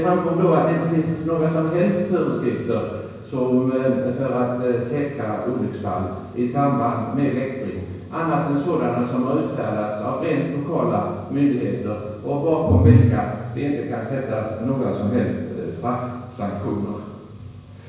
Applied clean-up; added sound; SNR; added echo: none; none; none; reverberation time 1.0 s.